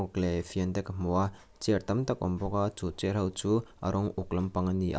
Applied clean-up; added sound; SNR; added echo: none; none; none; none.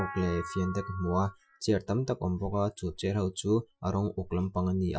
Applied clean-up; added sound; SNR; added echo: classical method Wiener filter.